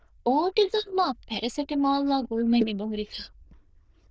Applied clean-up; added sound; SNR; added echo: neural diffusion model UNIVERSE++.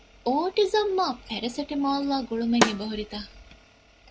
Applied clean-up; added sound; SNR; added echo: none; Snare drum; 2 dB; none.